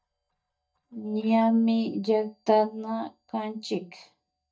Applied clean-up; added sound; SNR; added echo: neural mask model DeepFilterNet 3.